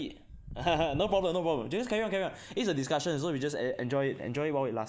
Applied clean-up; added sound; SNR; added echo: none; Walk, footsteps; 18 dB; none.